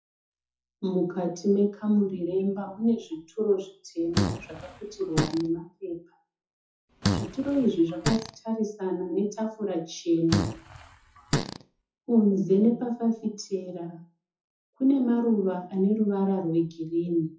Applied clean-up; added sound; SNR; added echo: classical method WPE with log-MMSE.